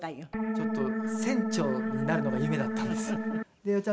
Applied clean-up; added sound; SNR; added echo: none; Organ; -2 dB; none.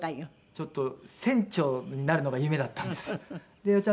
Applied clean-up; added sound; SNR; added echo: none; none; none; none.